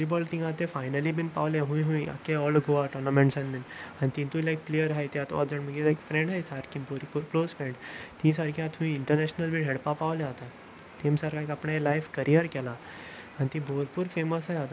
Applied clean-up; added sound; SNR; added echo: none; none; none; none.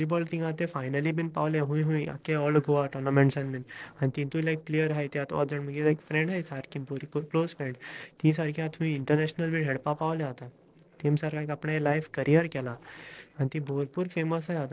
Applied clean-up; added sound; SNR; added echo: neural separator model SepFormer DNS4.